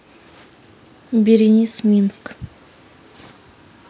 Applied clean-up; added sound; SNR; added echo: none; none; none; none.